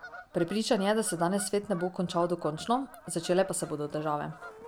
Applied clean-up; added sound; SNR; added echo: none; Bird vocalization, bird call, bird song / Fowl; 18 dB; none.